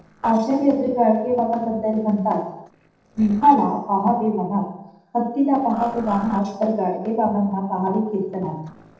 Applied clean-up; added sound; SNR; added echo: neural separator model SepFormer DNS4.